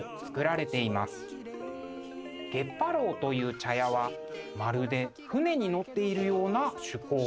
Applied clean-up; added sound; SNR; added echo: none; none; none; none.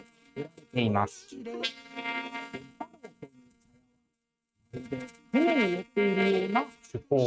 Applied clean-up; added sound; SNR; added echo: neural mask model RNNoise.